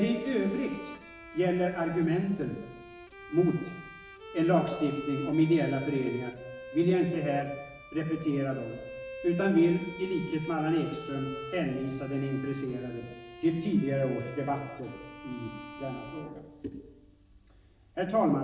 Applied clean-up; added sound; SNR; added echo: none; Bowed string instrument; 14 dB; reverberation time 0.9 s.